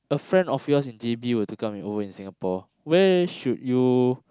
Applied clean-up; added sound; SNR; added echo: none; none; none; none.